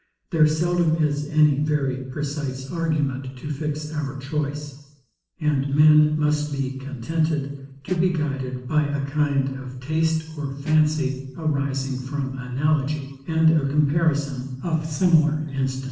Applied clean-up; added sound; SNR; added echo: neural separator model SepFormer DNS4.